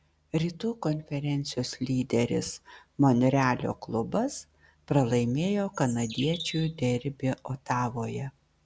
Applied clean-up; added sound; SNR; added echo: none; Bird; 13 dB; none.